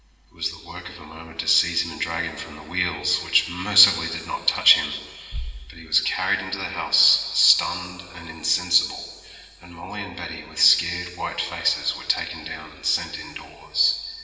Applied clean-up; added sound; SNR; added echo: none; Bass drum; 19 dB; reverberation time 2.9 s.